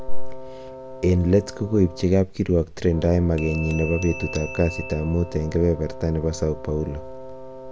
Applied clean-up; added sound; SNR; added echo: none; Glass / Bell + Wind instrument, woodwind instrument; 15 dB; none.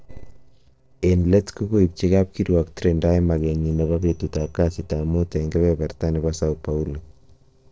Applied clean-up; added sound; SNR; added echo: neural separator model SepFormer DNS4.